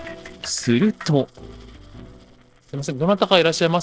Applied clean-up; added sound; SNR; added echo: neural separator model SepFormer DNS4.